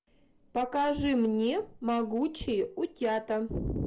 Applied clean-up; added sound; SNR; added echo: none; none; none; none.